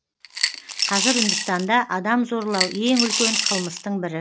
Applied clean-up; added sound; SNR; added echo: none; Coin (dropping) / Glass; 1 dB; none.